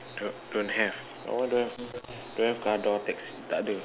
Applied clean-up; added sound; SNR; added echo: none; none; none; none.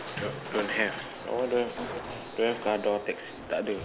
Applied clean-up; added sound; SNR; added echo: none; Crushing; 10 dB; none.